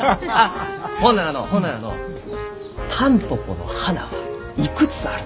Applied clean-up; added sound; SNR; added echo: none; none; none; none.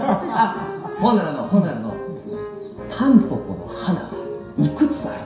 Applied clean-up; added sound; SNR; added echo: none; none; none; reverberation time 0.7 s.